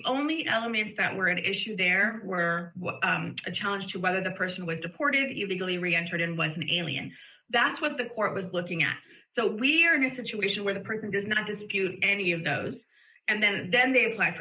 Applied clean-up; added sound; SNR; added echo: neural mask model Resemble Enhance denoiser.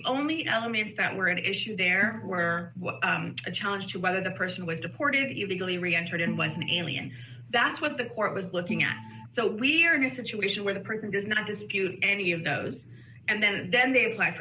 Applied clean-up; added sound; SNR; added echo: none; Organ; 11 dB; none.